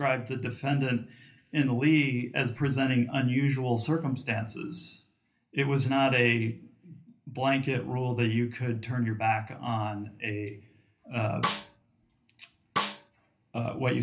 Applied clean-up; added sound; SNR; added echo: none; Snare drum; 4 dB; reverberation time 0.3 s.